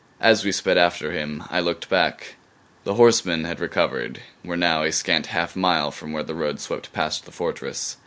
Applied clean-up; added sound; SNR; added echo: none; none; none; none.